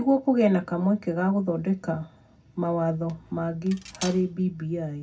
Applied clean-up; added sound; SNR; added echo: none; Cutlery, silverware; 16 dB; reverberation time 0.4 s.